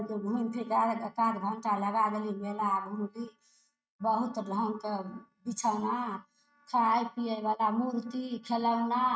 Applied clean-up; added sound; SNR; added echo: neural mask model RNNoise.